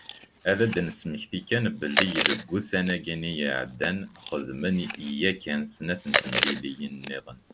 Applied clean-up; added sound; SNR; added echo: none; Chewing, mastication; 3 dB; none.